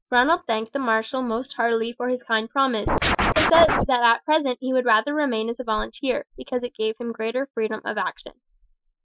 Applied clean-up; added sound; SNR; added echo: classical method Wiener filter.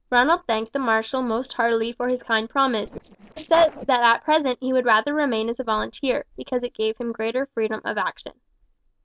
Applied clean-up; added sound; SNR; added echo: neural separator model SepFormer DNS4.